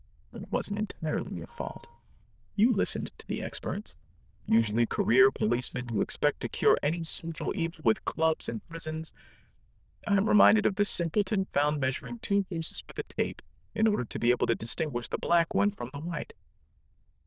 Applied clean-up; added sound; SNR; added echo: neural diffusion model UNIVERSE++.